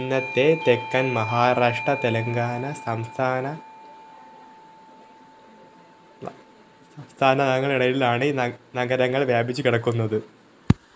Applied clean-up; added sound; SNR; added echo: none; Doorbell; 14 dB; none.